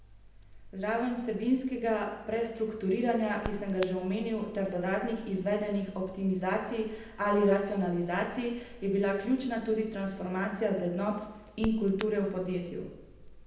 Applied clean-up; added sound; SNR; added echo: none; Crackle; 17 dB; reverberation time 0.9 s.